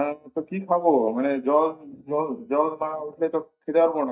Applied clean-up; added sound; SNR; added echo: neural mask model DeepFilterNet 3.